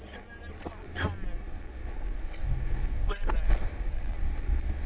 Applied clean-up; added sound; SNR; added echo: neural mask model DeepFilterNet 3.